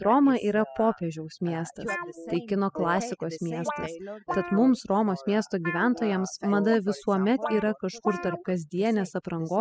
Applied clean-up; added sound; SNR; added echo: classical method spectral subtraction.